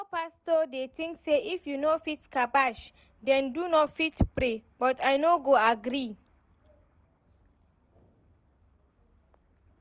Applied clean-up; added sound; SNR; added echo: none; none; none; none.